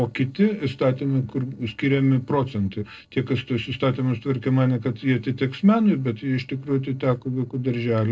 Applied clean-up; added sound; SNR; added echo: neural separator model SepFormer DNS4.